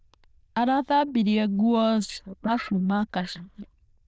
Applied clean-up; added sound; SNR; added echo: neural diffusion model UNIVERSE++.